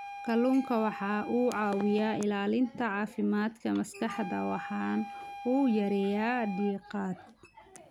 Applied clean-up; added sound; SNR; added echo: none; Wind instrument, woodwind instrument; 14 dB; none.